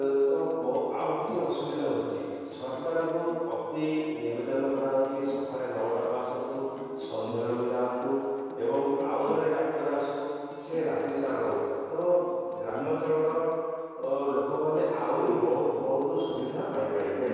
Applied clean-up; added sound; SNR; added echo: none; Acoustic guitar; 18 dB; reverberation time 2.2 s.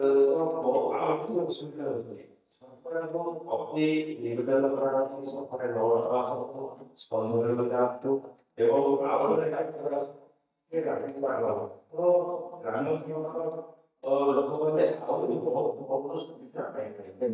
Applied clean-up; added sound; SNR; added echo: neural mask model DeepFilterNet 3.